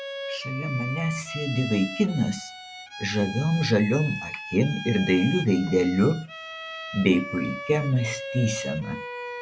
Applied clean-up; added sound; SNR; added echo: none; Bowed string instrument; 11 dB; none.